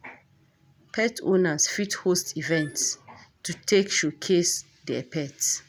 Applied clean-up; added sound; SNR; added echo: none; none; none; none.